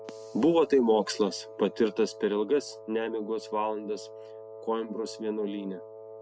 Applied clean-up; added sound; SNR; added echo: none; Wind instrument, woodwind instrument; 16 dB; none.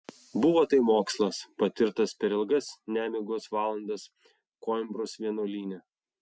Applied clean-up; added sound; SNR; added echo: none; none; none; none.